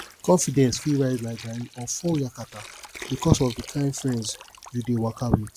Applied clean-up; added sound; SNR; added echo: none; Water; 19 dB; none.